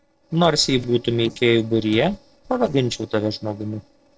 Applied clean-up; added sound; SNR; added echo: neural separator model SepFormer DNS4.